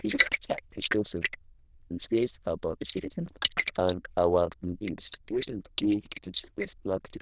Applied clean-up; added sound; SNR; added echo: neural diffusion model UNIVERSE++.